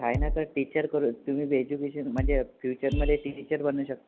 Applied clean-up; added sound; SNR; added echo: none; Bass drum; 0 dB; none.